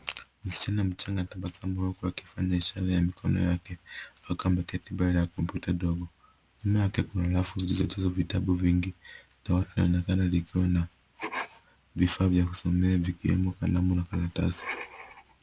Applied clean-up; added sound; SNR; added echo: none; none; none; none.